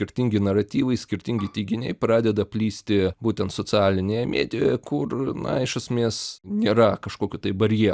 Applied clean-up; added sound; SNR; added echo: none; Bowed string instrument; 20 dB; none.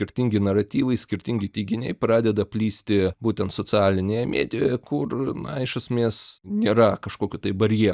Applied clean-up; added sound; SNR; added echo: neural mask model DeepFilterNet 3.